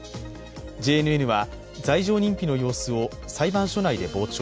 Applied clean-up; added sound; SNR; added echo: none; none; none; none.